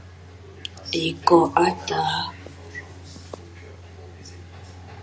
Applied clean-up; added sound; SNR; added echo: none; none; none; none.